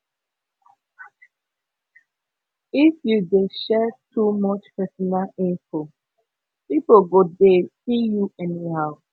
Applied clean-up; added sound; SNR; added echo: none; none; none; none.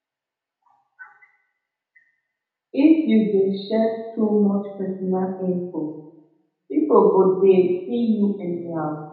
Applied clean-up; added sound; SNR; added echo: none; none; none; reverberation time 0.8 s.